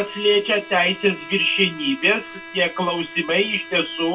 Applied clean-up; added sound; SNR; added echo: none; Bowed string instrument; 16 dB; reverberation time 0.1 s.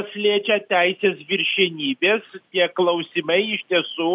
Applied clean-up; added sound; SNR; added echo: none; none; none; none.